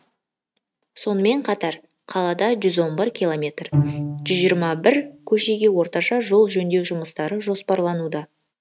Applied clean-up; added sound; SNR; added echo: neural mask model RNNoise.